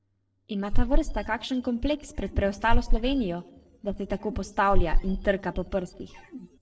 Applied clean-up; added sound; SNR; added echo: neural separator model SepFormer DNS4.